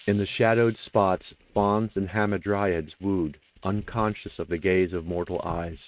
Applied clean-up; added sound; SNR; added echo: neural mask model RNNoise.